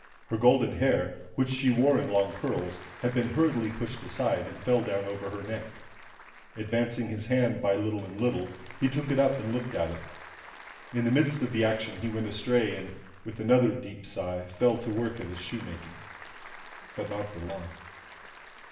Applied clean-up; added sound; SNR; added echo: none; Applause / Crowd; 19 dB; reverberation time 0.7 s.